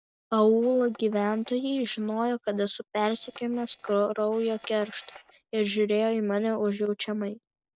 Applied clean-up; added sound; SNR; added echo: neural separator model SepFormer DNS4.